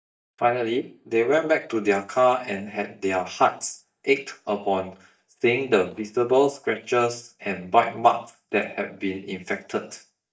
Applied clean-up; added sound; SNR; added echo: neural mask model DeepFilterNet 3.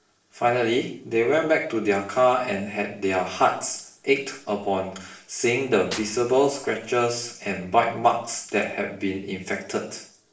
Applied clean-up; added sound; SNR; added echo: neural separator model SepFormer DNS4.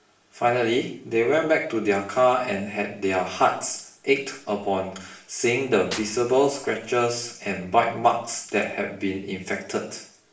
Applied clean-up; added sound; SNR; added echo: none; Clapping / Drum kit; 18 dB; reverberation time 0.5 s.